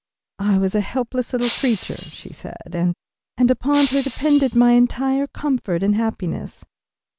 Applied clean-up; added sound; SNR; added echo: none; Shatter; 8 dB; none.